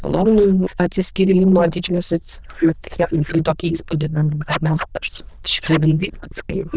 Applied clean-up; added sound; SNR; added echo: neural diffusion model UNIVERSE++.